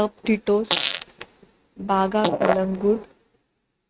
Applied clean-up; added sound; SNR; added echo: neural mask model RNNoise.